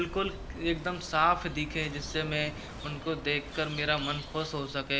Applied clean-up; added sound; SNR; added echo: none; Walk, footsteps / Waves, surf / Wind; 11 dB; none.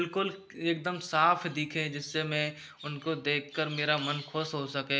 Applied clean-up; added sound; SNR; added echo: none; none; none; none.